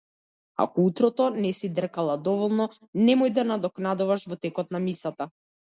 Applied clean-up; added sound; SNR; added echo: none; none; none; none.